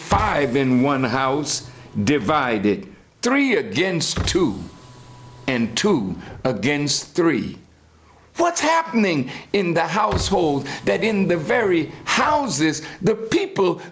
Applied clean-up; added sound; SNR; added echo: none; Car; 14 dB; none.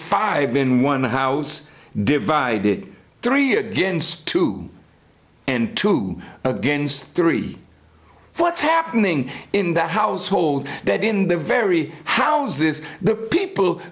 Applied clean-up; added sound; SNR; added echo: none; none; none; none.